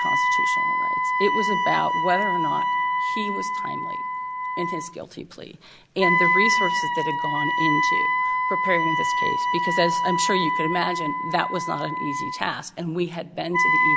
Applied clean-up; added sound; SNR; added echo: none; Wind instrument, woodwind instrument; -5 dB; none.